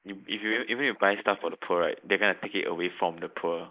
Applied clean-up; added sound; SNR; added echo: neural mask model Resemble Enhance denoiser.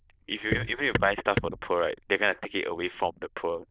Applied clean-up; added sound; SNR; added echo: neural diffusion model UNIVERSE++.